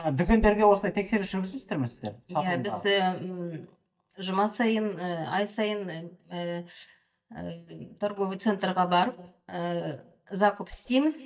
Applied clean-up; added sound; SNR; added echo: neural mask model DeepFilterNet 3.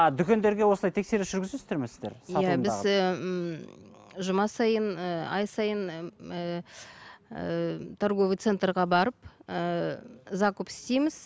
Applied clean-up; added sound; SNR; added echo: none; none; none; none.